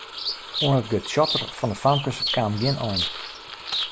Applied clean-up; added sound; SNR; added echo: none; Bird vocalization, bird call, bird song; 5 dB; none.